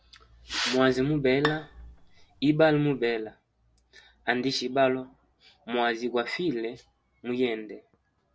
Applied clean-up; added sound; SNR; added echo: none; Bowed string instrument; 11 dB; none.